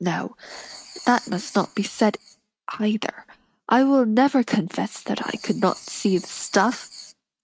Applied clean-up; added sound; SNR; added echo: neural mask model RNNoise.